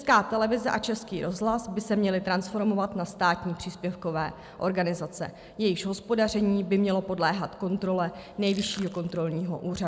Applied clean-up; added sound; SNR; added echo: none; Crushing; 20 dB; none.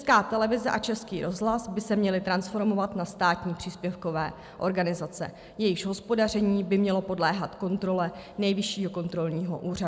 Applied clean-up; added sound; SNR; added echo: none; none; none; none.